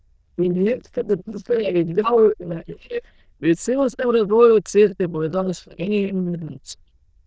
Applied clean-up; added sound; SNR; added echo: neural diffusion model UNIVERSE++.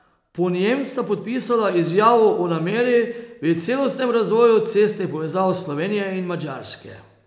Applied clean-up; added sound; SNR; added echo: none; none; none; none.